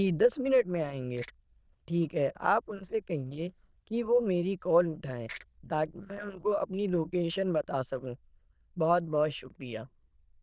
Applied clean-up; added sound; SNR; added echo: neural diffusion model UNIVERSE++.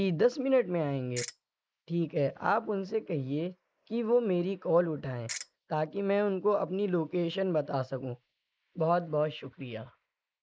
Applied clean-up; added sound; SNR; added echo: neural mask model Resemble Enhance denoiser.